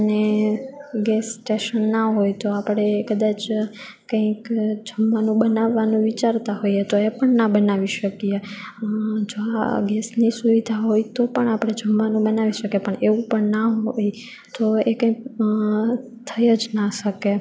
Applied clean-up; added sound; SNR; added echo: none; none; none; none.